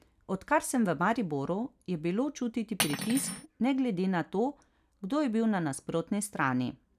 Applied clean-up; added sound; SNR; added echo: none; Cutlery, silverware; 3 dB; none.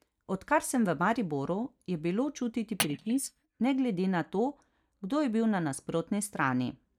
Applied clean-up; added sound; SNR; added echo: neural mask model DeepFilterNet 3.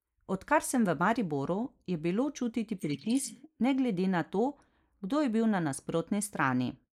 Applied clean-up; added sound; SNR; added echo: neural mask model Resemble Enhance denoiser.